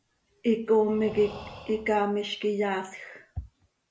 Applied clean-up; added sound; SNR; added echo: none; Breathing; 18 dB; none.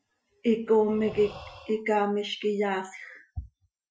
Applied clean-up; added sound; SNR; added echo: classical method Wiener filter.